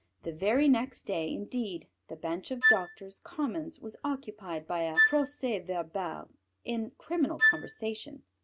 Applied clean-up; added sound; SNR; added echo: none; Wind instrument, woodwind instrument; -3 dB; none.